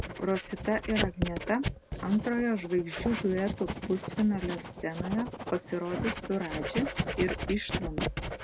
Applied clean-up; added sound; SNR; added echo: none; Writing; 4 dB; none.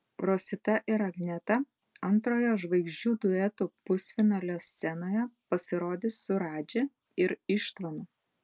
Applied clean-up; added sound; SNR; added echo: none; none; none; none.